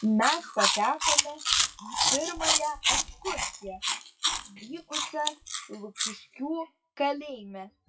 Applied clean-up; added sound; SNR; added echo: classical method WPE with log-MMSE.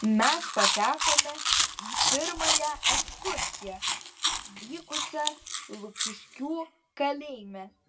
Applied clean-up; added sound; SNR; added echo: none; Chewing, mastication; -3 dB; reverberation time 0.1 s.